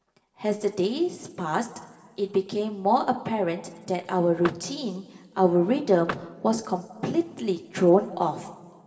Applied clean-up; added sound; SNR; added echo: none; Vehicle; 13 dB; reverberation time 1.5 s.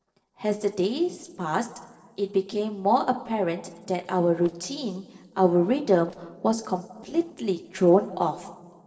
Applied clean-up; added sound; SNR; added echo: neural separator model SepFormer DNS4.